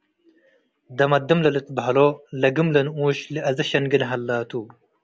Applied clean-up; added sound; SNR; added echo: none; none; none; none.